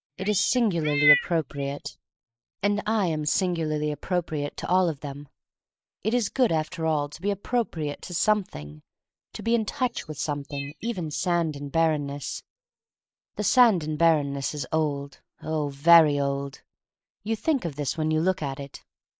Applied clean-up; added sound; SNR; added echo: neural mask model Resemble Enhance denoiser.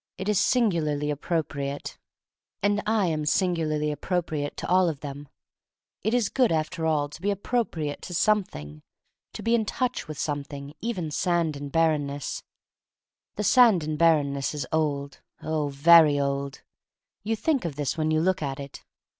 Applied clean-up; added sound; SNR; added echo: none; none; none; none.